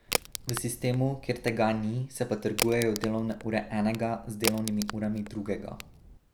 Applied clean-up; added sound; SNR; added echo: none; Crack; 7 dB; none.